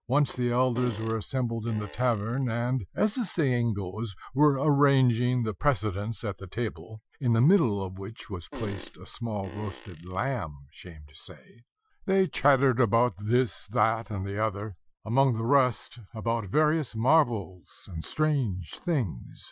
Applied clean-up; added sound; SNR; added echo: classical method Wiener filter.